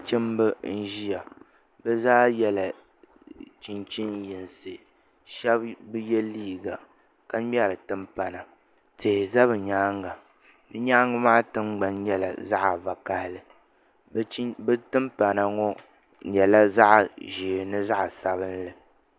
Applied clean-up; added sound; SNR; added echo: none; none; none; none.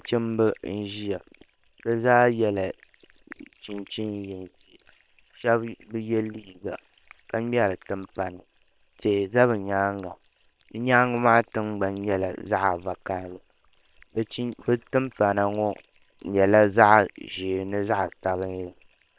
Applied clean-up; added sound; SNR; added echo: neural separator model SepFormer WHAM!.